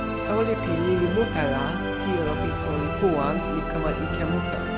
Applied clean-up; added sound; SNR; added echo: none; Musical instrument; 0 dB; none.